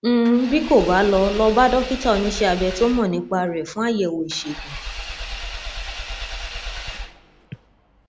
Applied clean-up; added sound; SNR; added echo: none; Engine / Vehicle; 11 dB; none.